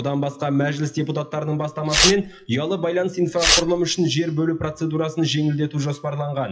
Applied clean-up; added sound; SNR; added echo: classical method WPE with log-MMSE.